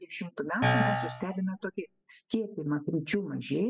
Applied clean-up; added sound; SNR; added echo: classical method spectral subtraction.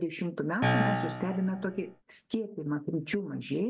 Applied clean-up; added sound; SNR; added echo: none; Piano; -1 dB; none.